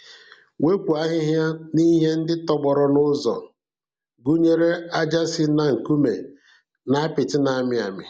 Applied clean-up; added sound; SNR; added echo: none; none; none; none.